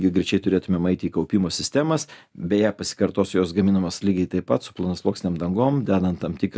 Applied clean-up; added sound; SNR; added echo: none; none; none; none.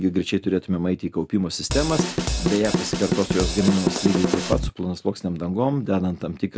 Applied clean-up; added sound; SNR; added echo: none; Drum kit; 0 dB; none.